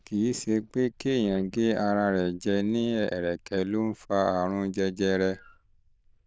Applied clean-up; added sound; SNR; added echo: neural diffusion model UNIVERSE++.